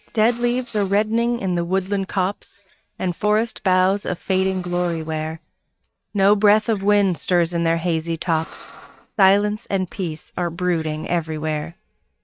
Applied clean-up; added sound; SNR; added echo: neural mask model RNNoise.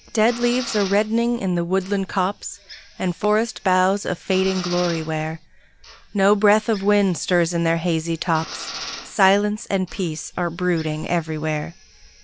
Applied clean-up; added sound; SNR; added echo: none; Drill; 17 dB; none.